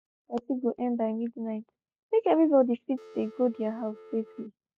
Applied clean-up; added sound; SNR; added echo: neural mask model RNNoise.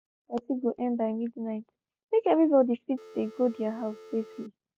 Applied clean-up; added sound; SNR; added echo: none; Telephone; 19 dB; none.